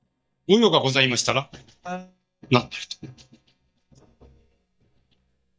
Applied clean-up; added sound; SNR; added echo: neural mask model DeepFilterNet 3.